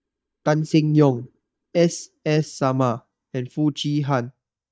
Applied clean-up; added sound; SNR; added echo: neural mask model DeepFilterNet 3.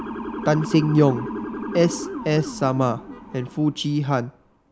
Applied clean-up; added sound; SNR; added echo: none; Motor vehicle (road) / Siren; 10 dB; none.